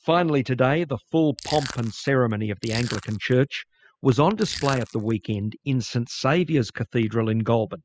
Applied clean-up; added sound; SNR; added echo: classical method spectral subtraction.